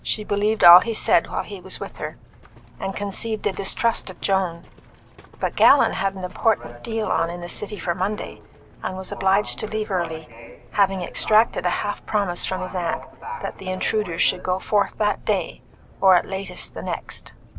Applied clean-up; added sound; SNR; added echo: none; Livestock, farm animals, working animals; 17 dB; none.